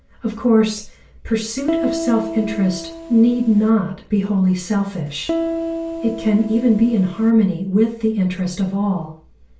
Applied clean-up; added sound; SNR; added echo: none; Piano; 7 dB; reverberation time 0.4 s.